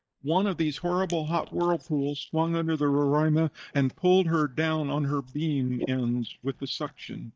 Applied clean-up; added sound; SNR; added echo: neural mask model DeepFilterNet 3.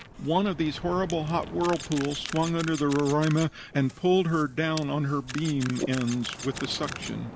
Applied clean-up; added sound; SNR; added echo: none; Camera + Ocean; 12 dB; none.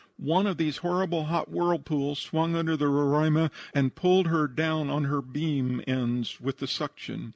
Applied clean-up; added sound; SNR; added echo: none; none; none; none.